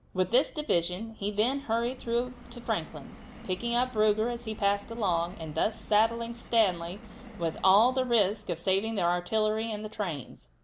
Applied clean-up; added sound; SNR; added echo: none; Subway, metro, underground; 19 dB; none.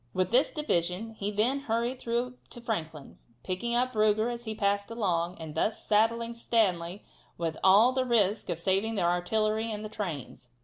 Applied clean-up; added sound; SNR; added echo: none; none; none; none.